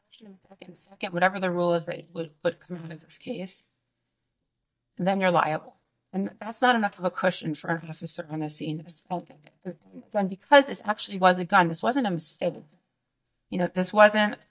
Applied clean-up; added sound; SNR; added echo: neural mask model DeepFilterNet 3.